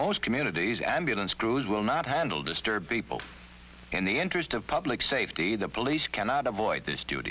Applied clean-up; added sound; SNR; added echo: none; none; none; none.